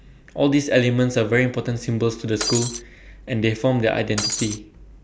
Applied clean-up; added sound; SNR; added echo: none; Shatter; 4 dB; none.